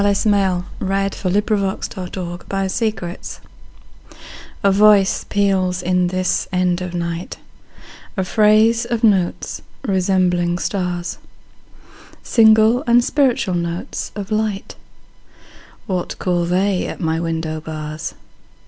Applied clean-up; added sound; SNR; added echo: none; none; none; none.